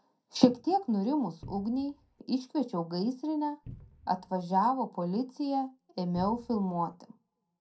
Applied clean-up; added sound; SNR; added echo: none; Cupboard open or close; 18 dB; reverberation time 0.2 s.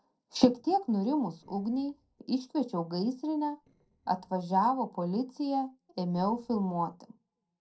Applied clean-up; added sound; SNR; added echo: neural separator model SepFormer DNS4.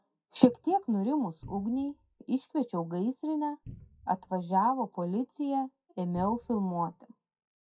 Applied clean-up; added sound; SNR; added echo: classical method WPE with log-MMSE.